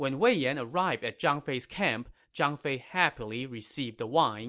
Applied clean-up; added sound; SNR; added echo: none; none; none; none.